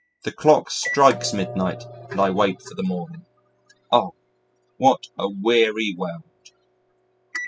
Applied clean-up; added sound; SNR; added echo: classical method spectral subtraction.